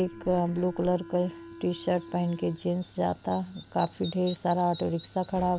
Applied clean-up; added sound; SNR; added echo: none; Bird vocalization, bird call, bird song + Subway, metro, underground; 17 dB; none.